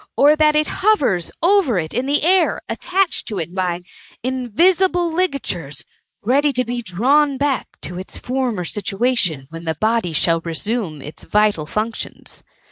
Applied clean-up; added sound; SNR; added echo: neural mask model Resemble Enhance denoiser.